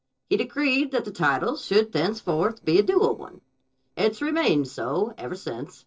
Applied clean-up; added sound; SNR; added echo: neural separator model SepFormer DNS4.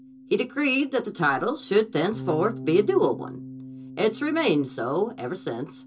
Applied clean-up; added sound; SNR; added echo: none; Bass guitar; 15 dB; reverberation time 0.2 s.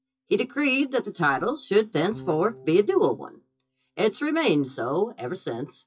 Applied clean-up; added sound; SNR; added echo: classical method WPE with log-MMSE.